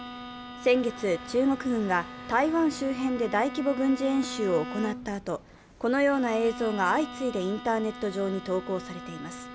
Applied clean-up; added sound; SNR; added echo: none; Bowed string instrument; 13 dB; none.